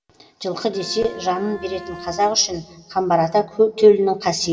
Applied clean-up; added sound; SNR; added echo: none; Bowed string instrument; 17 dB; reverberation time 1.4 s.